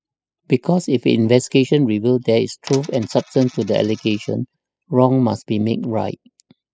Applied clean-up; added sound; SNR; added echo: classical method spectral subtraction.